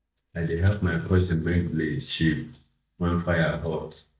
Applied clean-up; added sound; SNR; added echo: neural mask model DeepFilterNet 3.